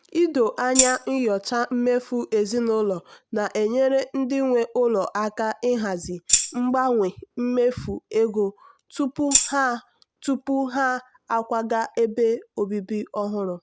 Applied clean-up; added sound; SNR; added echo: none; Tambourine; -1 dB; none.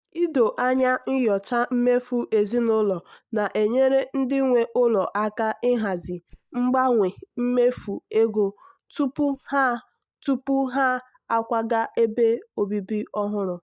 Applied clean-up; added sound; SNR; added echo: neural mask model DeepFilterNet 3.